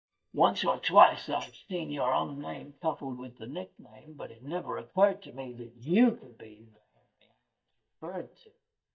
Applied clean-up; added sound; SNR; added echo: neural mask model DeepFilterNet 3.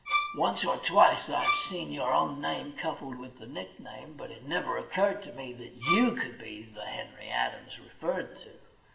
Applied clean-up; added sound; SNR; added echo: none; Bowed string instrument; 2 dB; reverberation time 0.8 s.